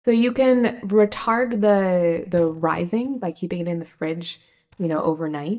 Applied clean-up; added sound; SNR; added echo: neural mask model DeepFilterNet 3.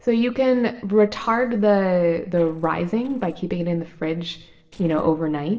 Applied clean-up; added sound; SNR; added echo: neural separator model SepFormer DNS4.